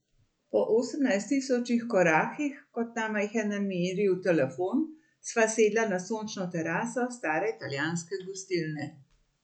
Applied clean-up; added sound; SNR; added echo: none; none; none; none.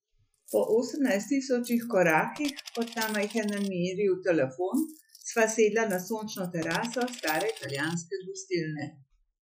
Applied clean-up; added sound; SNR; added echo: classical method Wiener filter.